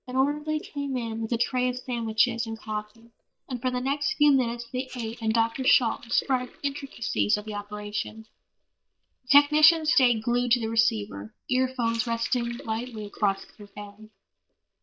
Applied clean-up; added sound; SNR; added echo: neural mask model DeepFilterNet 3.